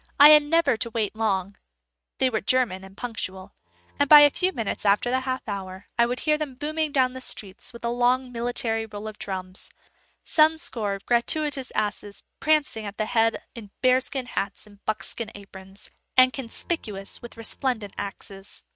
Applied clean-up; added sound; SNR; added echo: neural mask model RNNoise.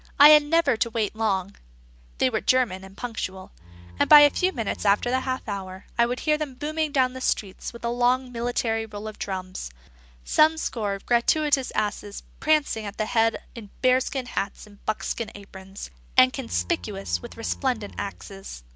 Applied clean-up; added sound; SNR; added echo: none; Bowed string instrument; 19 dB; none.